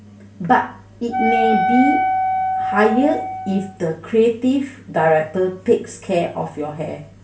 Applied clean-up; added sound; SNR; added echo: none; Wind instrument, woodwind instrument; 1 dB; reverberation time 0.3 s.